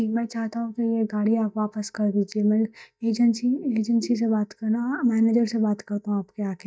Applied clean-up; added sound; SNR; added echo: neural mask model DeepFilterNet 3.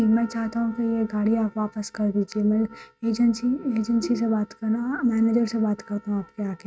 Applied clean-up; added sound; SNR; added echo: neural mask model RNNoise.